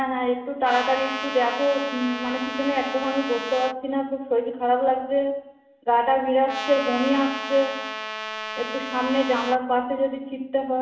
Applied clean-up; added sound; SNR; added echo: none; Trumpet; 8 dB; reverberation time 0.9 s.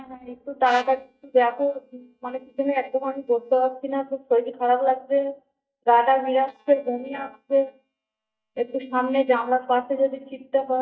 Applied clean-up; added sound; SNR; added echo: neural mask model DeepFilterNet 3.